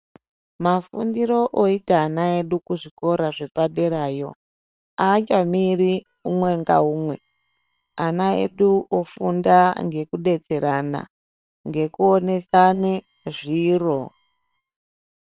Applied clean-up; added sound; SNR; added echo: neural separator model SepFormer WHAM!.